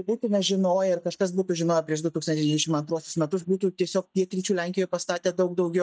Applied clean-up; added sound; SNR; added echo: neural mask model DeepFilterNet 3.